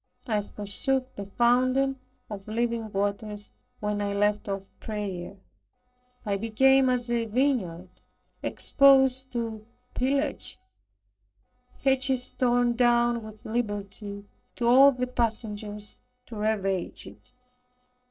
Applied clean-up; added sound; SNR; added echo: neural separator model SepFormer DNS4.